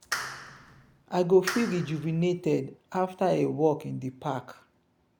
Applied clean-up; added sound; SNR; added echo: none; Clapping; 11 dB; none.